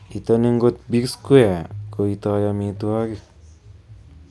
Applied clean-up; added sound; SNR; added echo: none; none; none; none.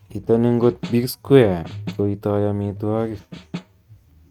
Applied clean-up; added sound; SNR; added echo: neural mask model RNNoise.